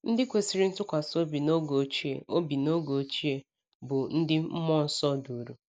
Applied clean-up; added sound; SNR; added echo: none; none; none; none.